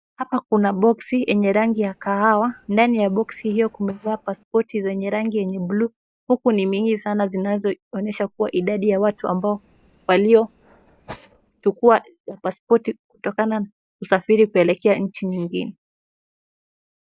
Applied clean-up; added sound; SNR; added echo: neural mask model DeepFilterNet 3.